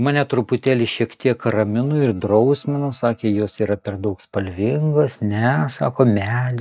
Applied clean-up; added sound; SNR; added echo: neural mask model DeepFilterNet 3.